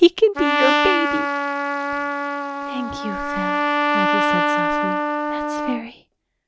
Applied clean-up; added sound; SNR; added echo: none; Trumpet; -3 dB; none.